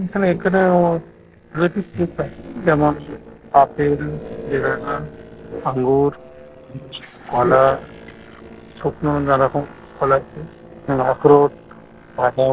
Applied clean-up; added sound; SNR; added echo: neural separator model SepFormer DNS4.